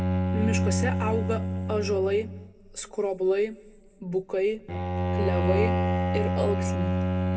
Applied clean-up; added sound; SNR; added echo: none; Bowed string instrument; -2 dB; reverberation time 1.5 s.